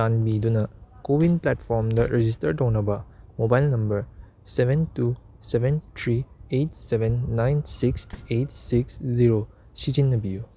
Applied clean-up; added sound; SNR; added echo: none; Slam; 20 dB; none.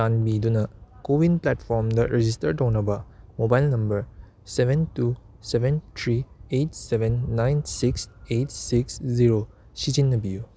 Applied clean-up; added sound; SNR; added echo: none; none; none; none.